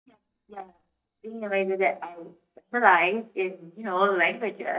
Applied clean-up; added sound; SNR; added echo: neural mask model DeepFilterNet 3.